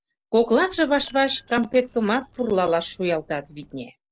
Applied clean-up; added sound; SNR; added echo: neural separator model SepFormer DNS4.